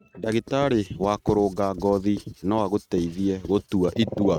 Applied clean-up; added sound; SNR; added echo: neural mask model RNNoise.